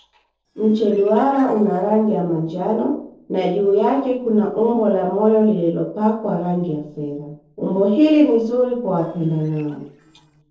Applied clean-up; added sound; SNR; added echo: neural separator model SepFormer DNS4.